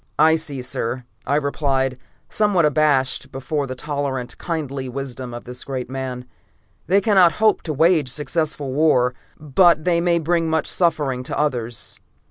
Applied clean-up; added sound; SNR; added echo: none; none; none; none.